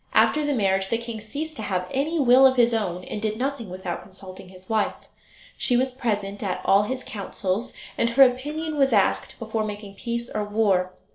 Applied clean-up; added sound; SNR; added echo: neural separator model SepFormer DNS4.